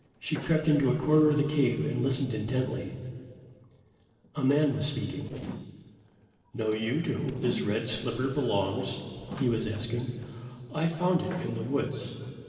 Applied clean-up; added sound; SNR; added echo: neural separator model SepFormer DNS4.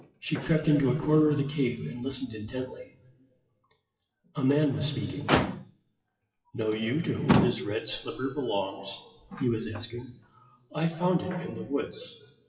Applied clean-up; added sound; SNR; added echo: classical method WPE with log-MMSE.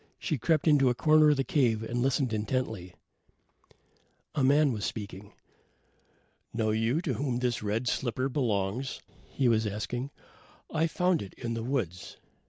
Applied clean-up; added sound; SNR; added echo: none; none; none; none.